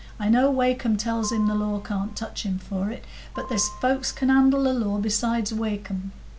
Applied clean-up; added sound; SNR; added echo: none; Piano; 19 dB; none.